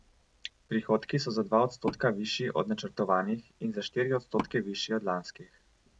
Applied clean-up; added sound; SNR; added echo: none; Wood; 13 dB; none.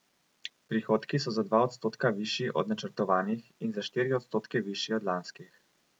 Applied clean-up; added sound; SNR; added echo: none; none; none; none.